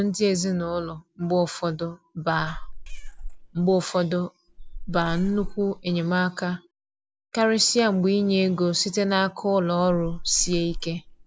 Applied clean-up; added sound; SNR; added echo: none; Meow; 9 dB; none.